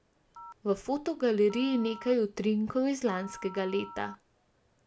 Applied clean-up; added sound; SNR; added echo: none; Telephone; 18 dB; none.